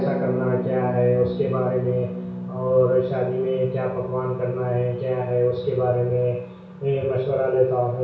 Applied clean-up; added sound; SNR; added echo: none; Harp; 10 dB; reverberation time 0.6 s.